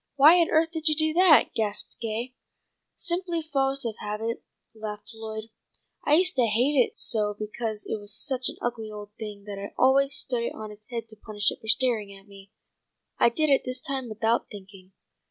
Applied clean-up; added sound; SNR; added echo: none; none; none; none.